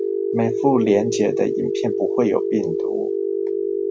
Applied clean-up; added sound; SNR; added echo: none; Telephone; 0 dB; none.